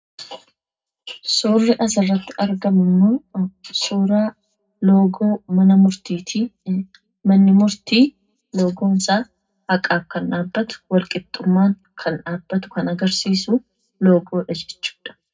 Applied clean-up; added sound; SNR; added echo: none; none; none; reverberation time 0.3 s.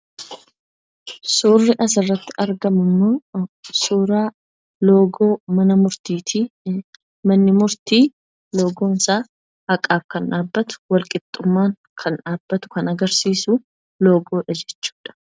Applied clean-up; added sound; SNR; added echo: none; none; none; none.